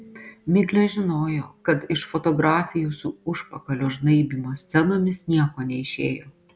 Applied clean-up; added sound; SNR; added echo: none; none; none; none.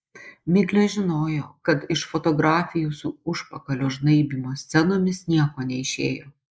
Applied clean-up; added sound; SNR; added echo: neural mask model Resemble Enhance denoiser.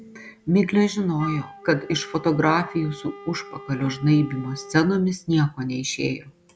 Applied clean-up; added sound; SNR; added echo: none; Wind instrument, woodwind instrument; 19 dB; none.